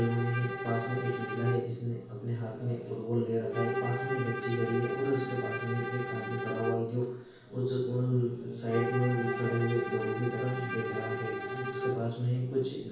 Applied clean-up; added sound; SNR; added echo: none; Bowed string instrument; 5 dB; reverberation time 0.7 s.